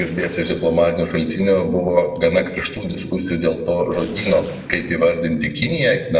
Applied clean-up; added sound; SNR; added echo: neural separator model SepFormer DNS4.